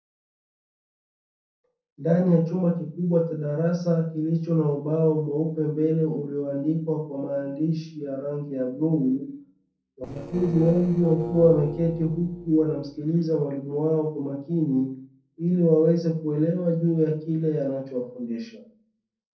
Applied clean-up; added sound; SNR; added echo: neural separator model SepFormer DNS4.